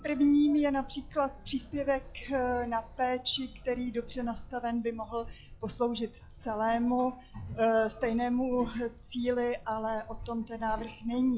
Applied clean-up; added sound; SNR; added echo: classical method log-MMSE.